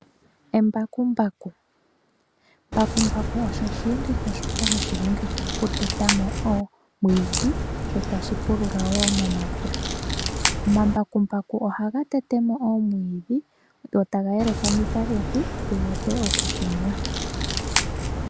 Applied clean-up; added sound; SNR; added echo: none; Crack; 0 dB; none.